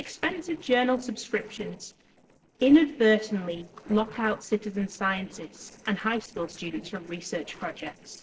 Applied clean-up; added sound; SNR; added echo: neural separator model SepFormer DNS4.